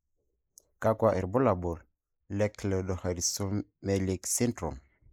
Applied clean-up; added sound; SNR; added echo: neural mask model Resemble Enhance denoiser.